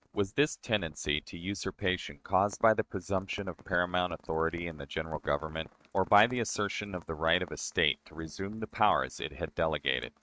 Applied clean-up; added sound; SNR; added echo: neural mask model RNNoise.